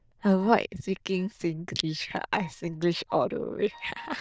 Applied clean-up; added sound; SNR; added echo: neural diffusion model UNIVERSE++.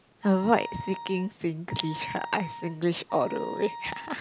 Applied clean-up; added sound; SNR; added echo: none; Wind instrument, woodwind instrument; 12 dB; none.